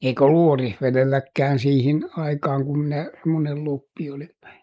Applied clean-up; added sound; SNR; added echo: neural mask model Resemble Enhance denoiser.